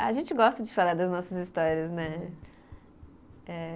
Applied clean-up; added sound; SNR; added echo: none; none; none; none.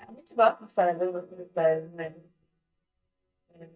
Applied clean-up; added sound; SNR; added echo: neural mask model DeepFilterNet 3.